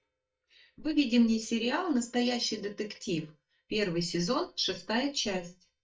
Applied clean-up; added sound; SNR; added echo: neural mask model DeepFilterNet 3.